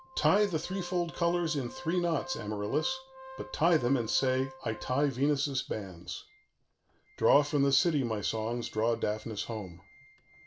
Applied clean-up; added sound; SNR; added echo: none; Organ; 18 dB; none.